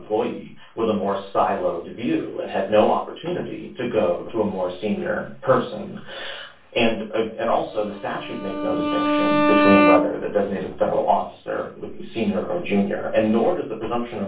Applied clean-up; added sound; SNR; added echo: none; Bowed string instrument; -2 dB; reverberation time 0.3 s.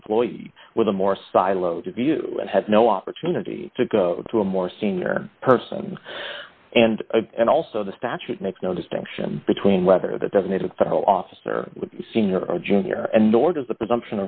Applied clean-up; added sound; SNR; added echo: none; none; none; none.